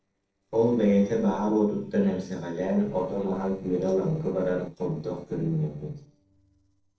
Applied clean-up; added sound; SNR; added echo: neural separator model SepFormer DNS4.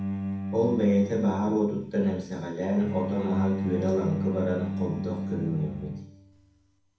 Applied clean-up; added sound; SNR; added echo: none; Bowed string instrument; 5 dB; reverberation time 0.7 s.